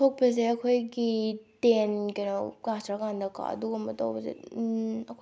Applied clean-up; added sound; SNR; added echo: none; none; none; none.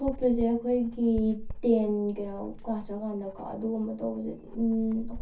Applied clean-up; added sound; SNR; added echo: none; Writing; 11 dB; reverberation time 0.3 s.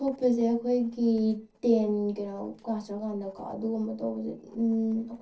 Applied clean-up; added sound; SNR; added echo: neural separator model SepFormer DNS4.